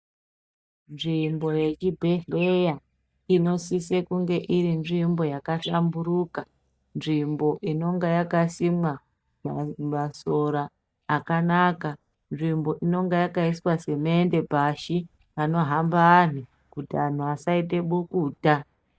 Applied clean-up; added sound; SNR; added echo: neural mask model DeepFilterNet 3.